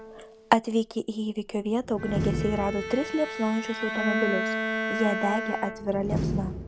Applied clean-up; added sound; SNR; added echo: none; Bowed string instrument + Slam; 3 dB; none.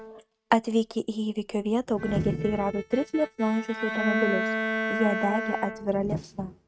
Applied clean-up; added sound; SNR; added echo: neural mask model RNNoise.